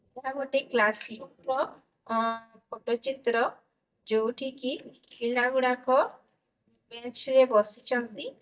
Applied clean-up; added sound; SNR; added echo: neural mask model DeepFilterNet 3.